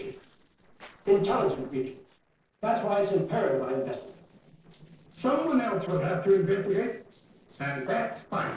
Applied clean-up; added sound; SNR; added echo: neural separator model SepFormer DNS4.